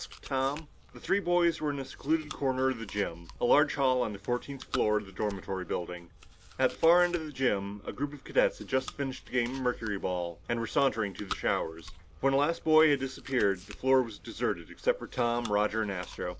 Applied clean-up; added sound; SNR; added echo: none; Chewing, mastication; 18 dB; none.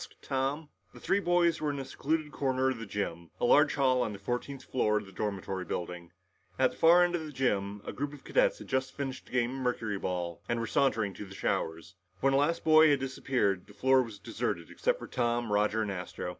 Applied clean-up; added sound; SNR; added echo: none; none; none; none.